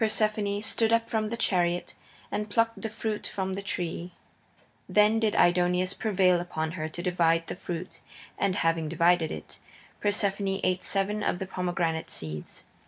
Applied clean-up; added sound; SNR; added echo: none; none; none; none.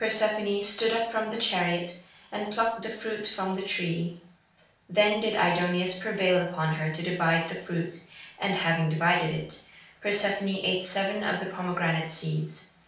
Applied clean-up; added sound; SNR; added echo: none; none; none; reverberation time 0.5 s.